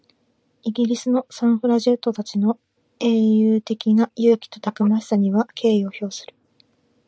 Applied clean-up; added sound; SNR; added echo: none; none; none; none.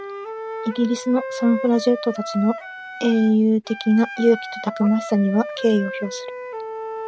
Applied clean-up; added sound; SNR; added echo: none; Wind instrument, woodwind instrument; 10 dB; none.